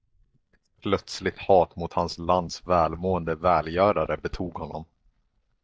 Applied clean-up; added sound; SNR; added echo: neural mask model DeepFilterNet 3.